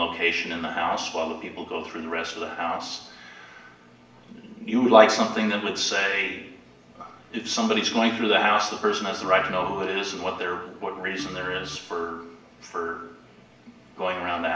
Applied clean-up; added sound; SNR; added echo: none; Organ; 16 dB; reverberation time 0.8 s.